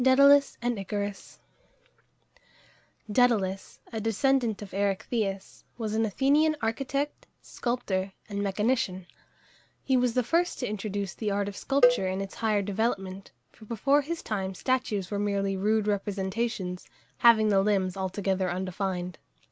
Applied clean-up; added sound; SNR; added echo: none; Cowbell; 2 dB; none.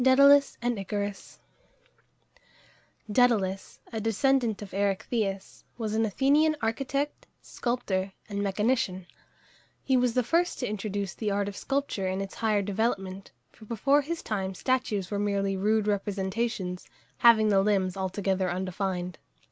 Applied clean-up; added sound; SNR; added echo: none; none; none; none.